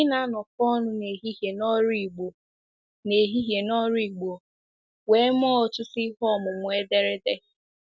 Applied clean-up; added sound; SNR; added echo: none; none; none; none.